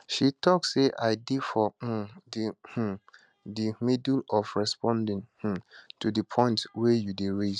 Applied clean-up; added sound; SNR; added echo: none; none; none; none.